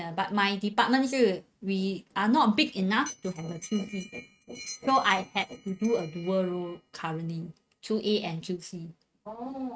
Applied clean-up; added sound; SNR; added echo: neural mask model RNNoise.